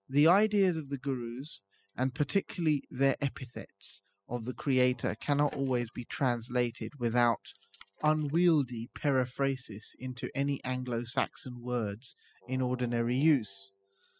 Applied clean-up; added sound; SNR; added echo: classical method spectral subtraction.